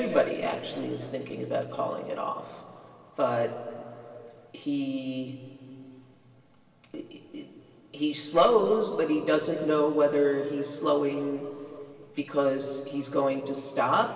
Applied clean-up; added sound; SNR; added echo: none; none; none; reverberation time 2.8 s.